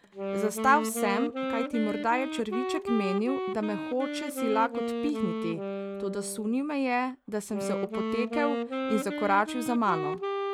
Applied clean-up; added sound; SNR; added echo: none; Wind instrument, woodwind instrument; 3 dB; none.